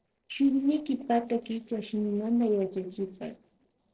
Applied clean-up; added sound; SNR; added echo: neural separator model SepFormer DNS4.